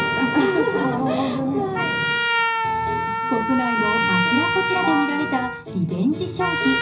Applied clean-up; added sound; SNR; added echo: none; Trumpet; 1 dB; reverberation time 0.5 s.